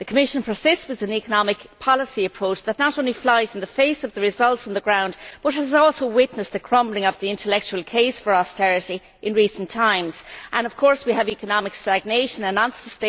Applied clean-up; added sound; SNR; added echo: none; none; none; none.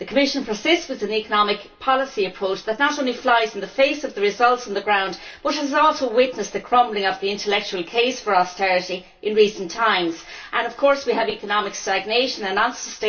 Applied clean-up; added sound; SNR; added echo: none; none; none; reverberation time 0.2 s.